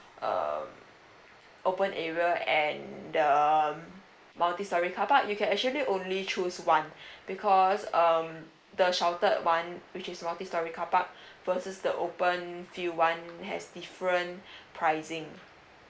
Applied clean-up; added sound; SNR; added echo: neural mask model Resemble Enhance denoiser.